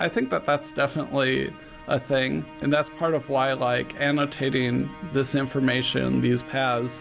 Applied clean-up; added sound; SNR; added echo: none; Musical instrument; 18 dB; none.